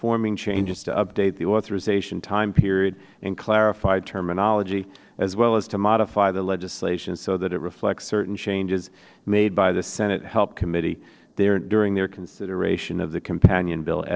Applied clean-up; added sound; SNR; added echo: neural separator model SepFormer DNS4.